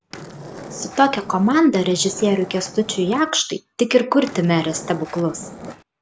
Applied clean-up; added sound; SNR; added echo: none; Skateboard; 15 dB; none.